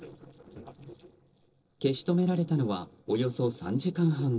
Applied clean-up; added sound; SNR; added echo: neural separator model SepFormer DNS4.